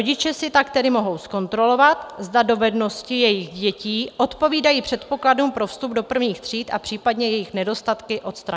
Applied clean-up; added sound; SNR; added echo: none; none; none; none.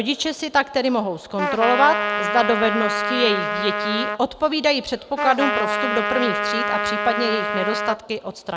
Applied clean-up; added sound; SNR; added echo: none; Trumpet; 1 dB; none.